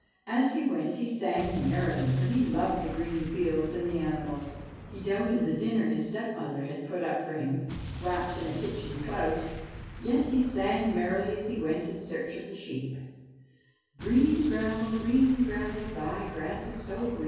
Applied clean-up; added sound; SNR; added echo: none; Explosion; 13 dB; reverberation time 1.3 s.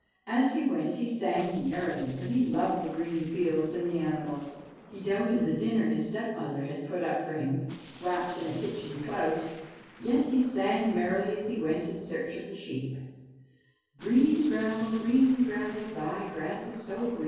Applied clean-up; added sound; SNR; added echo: neural separator model SepFormer DNS4.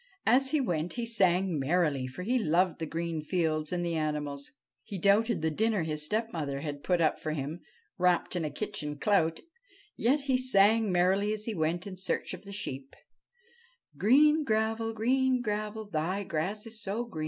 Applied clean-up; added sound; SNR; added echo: none; none; none; none.